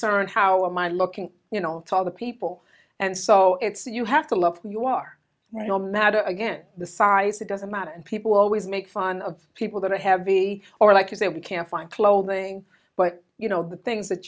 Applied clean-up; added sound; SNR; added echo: none; none; none; none.